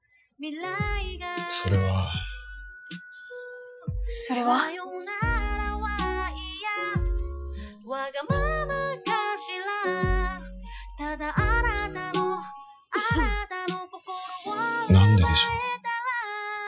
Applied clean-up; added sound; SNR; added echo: classical method Wiener filter.